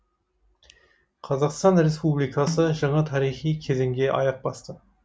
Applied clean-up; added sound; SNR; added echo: none; Snare drum; 12 dB; none.